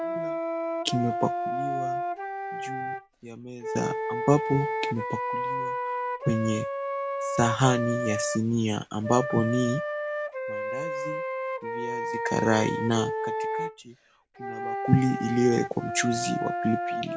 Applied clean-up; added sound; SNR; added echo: none; Wind instrument, woodwind instrument; 2 dB; none.